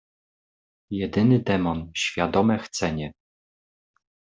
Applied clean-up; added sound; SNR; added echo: none; none; none; none.